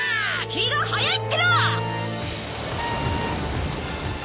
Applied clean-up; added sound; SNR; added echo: none; Wind instrument, woodwind instrument; 10 dB; none.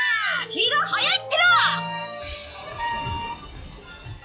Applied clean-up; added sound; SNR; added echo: classical method log-MMSE.